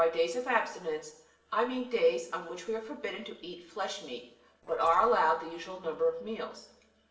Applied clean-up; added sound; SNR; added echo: neural separator model SepFormer DNS4.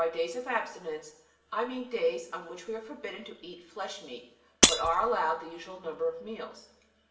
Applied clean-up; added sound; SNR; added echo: none; Shatter; -5 dB; reverberation time 0.9 s.